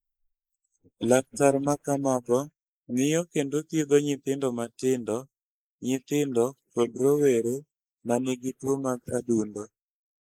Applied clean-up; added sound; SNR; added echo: neural mask model Resemble Enhance denoiser.